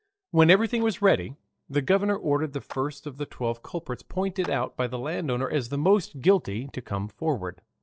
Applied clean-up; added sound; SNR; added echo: neural separator model SepFormer DNS4.